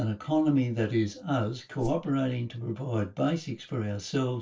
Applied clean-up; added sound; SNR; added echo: neural separator model SepFormer DNS4.